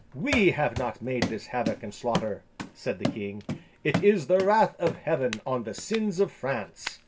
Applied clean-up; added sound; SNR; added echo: none; Run; 8 dB; reverberation time 0.2 s.